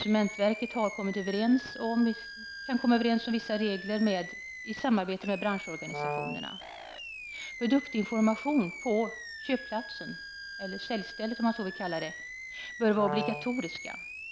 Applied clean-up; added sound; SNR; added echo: none; Brass instrument + Animal; 10 dB; none.